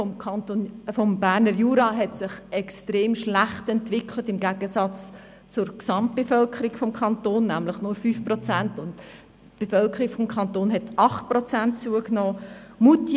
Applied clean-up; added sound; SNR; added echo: none; none; none; none.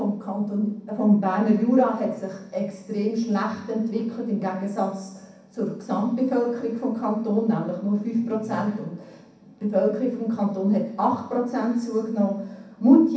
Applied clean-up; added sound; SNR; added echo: none; none; none; reverberation time 0.7 s.